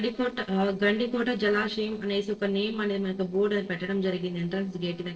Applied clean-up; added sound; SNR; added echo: neural separator model SepFormer DNS4.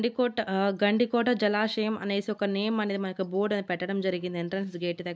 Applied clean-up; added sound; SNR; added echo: none; none; none; none.